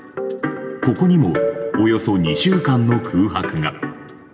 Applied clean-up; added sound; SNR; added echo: none; none; none; reverberation time 1.5 s.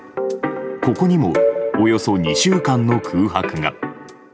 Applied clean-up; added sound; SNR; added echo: none; none; none; none.